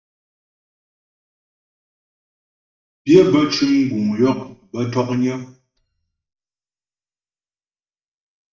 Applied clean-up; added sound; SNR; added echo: neural mask model DeepFilterNet 3.